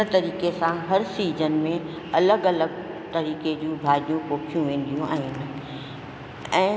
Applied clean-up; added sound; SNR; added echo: none; none; none; none.